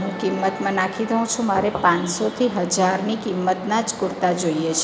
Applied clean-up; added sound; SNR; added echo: none; Knock / Wood; 11 dB; none.